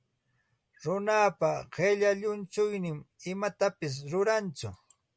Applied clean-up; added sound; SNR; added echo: none; none; none; none.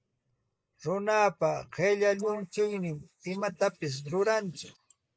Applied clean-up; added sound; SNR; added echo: neural mask model Resemble Enhance denoiser.